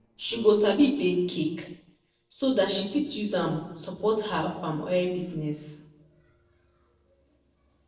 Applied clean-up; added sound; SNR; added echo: neural separator model SepFormer DNS4.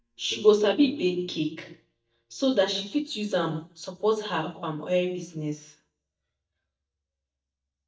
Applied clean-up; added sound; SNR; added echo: neural mask model DeepFilterNet 3.